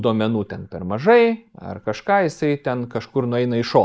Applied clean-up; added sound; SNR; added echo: neural mask model Resemble Enhance denoiser.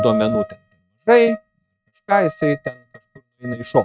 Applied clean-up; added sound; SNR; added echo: neural mask model RNNoise.